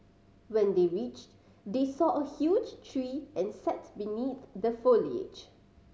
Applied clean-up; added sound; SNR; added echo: none; none; none; none.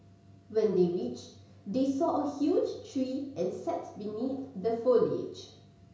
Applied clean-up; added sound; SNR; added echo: none; none; none; reverberation time 0.5 s.